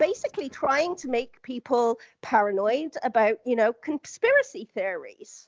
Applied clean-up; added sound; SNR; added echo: none; none; none; none.